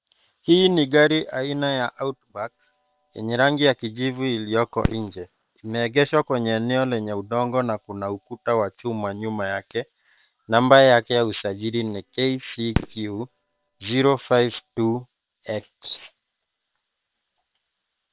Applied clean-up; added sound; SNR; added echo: neural separator model SepFormer WHAM!.